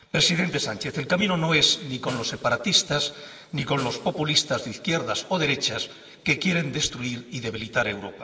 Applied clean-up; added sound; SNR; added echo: none; Snare drum; 18 dB; reverberation time 2.4 s.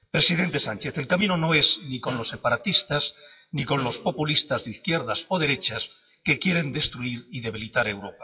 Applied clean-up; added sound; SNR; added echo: classical method WPE with log-MMSE.